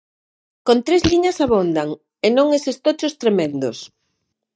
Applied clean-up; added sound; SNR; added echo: neural mask model DeepFilterNet 3.